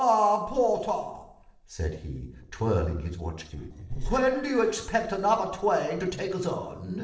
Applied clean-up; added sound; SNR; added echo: neural separator model SepFormer DNS4.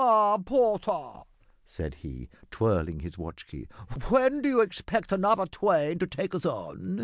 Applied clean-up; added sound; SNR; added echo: none; none; none; none.